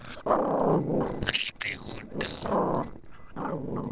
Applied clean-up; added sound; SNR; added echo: neural separator model SepFormer DNS4.